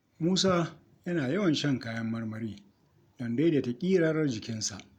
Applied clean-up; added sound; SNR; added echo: none; none; none; none.